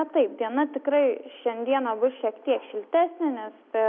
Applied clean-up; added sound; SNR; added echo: none; none; none; none.